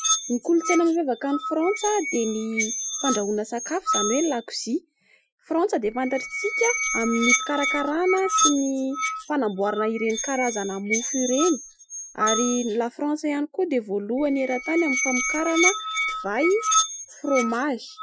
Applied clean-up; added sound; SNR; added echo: classical method Wiener filter.